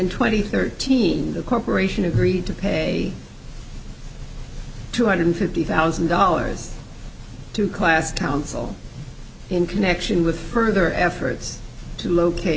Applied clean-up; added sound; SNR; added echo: none; none; none; none.